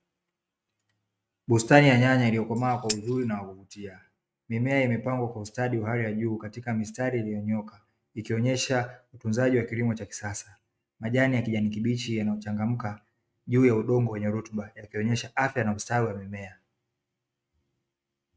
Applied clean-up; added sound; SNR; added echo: neural mask model RNNoise.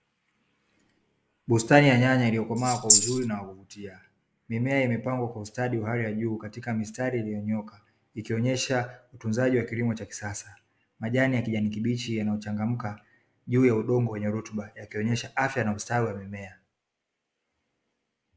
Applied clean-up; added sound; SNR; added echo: neural mask model Resemble Enhance denoiser.